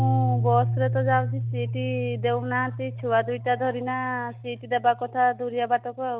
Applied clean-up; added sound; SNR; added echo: none; Piano; 3 dB; none.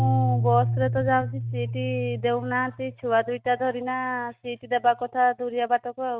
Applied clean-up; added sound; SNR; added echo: neural mask model RNNoise.